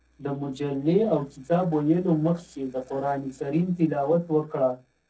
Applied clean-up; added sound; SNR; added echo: neural separator model SepFormer DNS4.